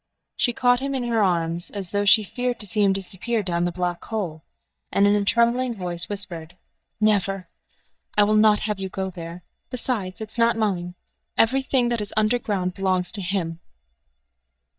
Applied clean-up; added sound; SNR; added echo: neural mask model DeepFilterNet 3.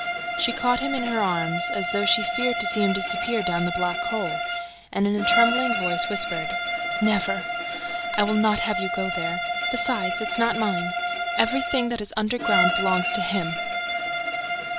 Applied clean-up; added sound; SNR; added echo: none; Bowed string instrument; 0 dB; none.